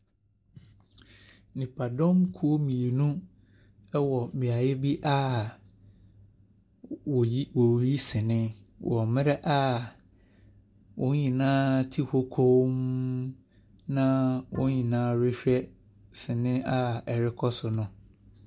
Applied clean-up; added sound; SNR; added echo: none; Bowed string instrument; 19 dB; none.